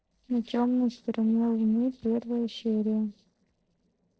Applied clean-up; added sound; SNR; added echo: neural separator model SepFormer DNS4.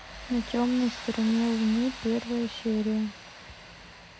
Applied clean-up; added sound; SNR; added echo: none; Tools; 14 dB; none.